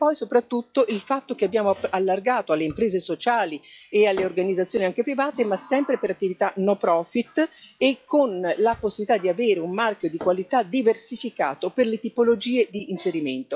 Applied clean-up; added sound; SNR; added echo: classical method log-MMSE.